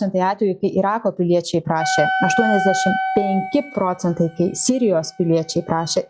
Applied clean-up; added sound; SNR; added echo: classical method log-MMSE.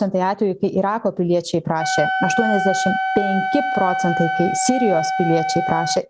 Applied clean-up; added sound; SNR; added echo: none; Wind instrument, woodwind instrument; 2 dB; none.